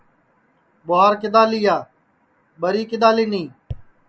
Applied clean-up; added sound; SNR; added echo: none; none; none; none.